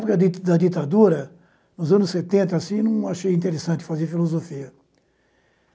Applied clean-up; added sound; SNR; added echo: none; none; none; none.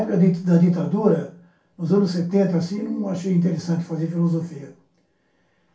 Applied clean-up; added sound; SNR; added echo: none; none; none; reverberation time 0.3 s.